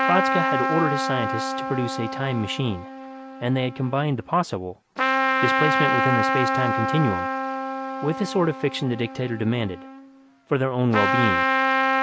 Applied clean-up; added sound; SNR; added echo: none; Trumpet; -1 dB; none.